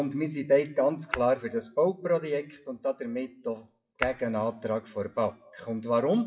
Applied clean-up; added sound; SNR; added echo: classical method WPE with log-MMSE.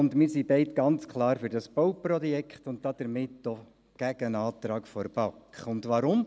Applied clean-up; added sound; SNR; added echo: none; none; none; none.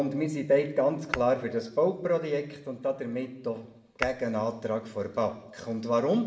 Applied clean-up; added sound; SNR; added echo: none; Tap / Hammer; 15 dB; reverberation time 0.7 s.